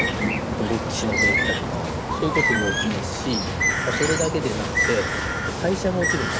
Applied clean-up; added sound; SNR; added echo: none; Bird; -3 dB; none.